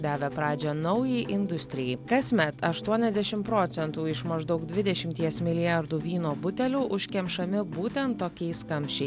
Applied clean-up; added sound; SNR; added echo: none; none; none; none.